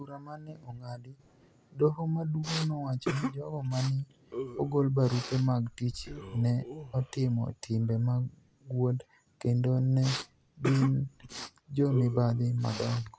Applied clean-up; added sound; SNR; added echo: none; Respiratory sounds; 12 dB; none.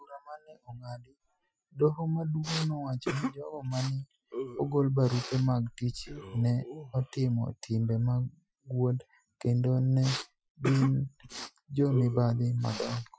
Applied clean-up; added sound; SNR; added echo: classical method Wiener filter.